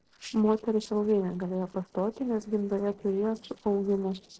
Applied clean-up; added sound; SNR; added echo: neural separator model SepFormer DNS4.